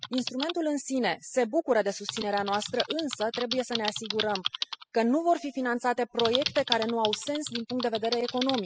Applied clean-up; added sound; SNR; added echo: classical method spectral subtraction.